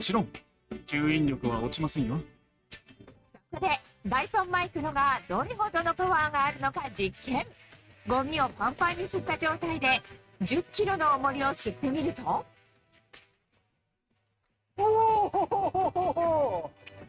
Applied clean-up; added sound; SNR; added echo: neural mask model RNNoise.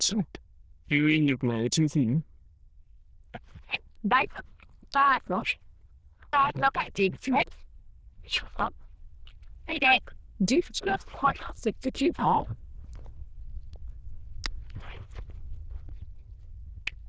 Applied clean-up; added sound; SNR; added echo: neural diffusion model UNIVERSE++.